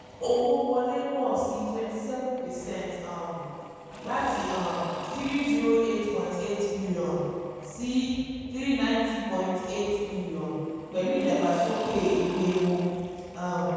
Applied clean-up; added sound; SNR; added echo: none; Engine / Drill / Mechanisms; 15 dB; reverberation time 2.1 s.